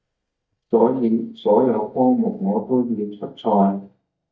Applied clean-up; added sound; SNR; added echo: neural mask model DeepFilterNet 3.